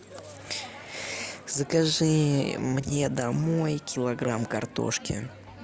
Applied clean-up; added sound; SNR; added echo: none; Crowd; 18 dB; none.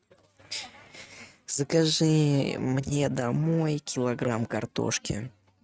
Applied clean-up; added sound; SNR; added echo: neural mask model RNNoise.